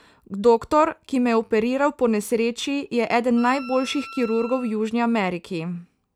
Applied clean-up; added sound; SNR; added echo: none; Wind instrument, woodwind instrument; 18 dB; none.